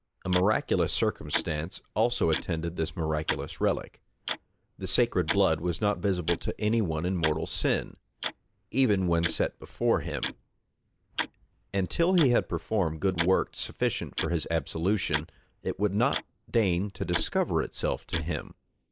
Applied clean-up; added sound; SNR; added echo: neural mask model Resemble Enhance denoiser.